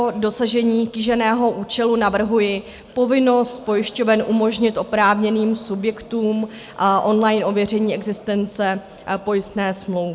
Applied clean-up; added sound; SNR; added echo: none; none; none; none.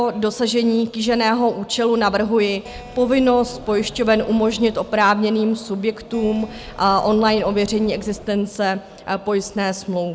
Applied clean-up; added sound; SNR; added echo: none; Keyboard (musical); 19 dB; none.